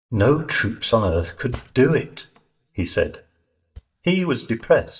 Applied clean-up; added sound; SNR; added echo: neural mask model DeepFilterNet 3.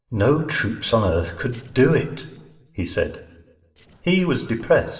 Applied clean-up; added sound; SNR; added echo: neural separator model SepFormer DNS4.